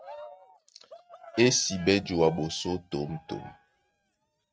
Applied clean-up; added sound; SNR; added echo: neural mask model RNNoise.